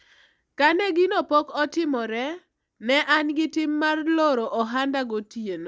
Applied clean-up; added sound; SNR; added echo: none; none; none; none.